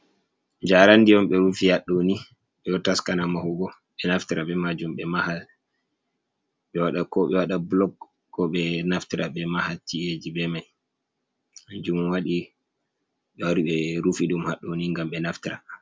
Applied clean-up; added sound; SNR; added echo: none; none; none; none.